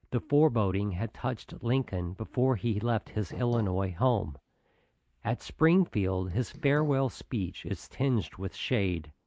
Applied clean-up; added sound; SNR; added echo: neural mask model Resemble Enhance denoiser.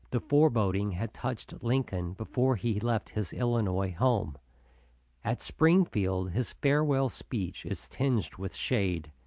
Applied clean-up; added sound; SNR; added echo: none; none; none; none.